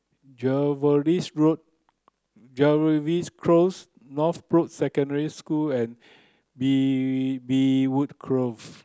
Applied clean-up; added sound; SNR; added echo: none; none; none; none.